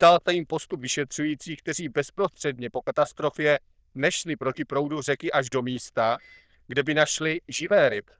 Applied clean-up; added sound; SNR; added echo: neural diffusion model UNIVERSE++.